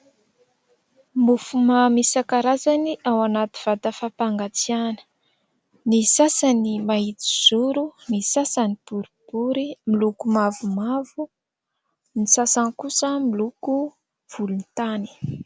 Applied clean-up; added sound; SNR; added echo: none; none; none; none.